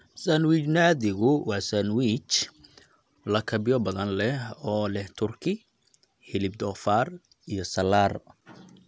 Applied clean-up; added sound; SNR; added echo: none; none; none; none.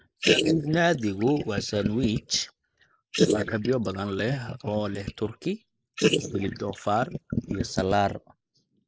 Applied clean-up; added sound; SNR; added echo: neural mask model Resemble Enhance denoiser.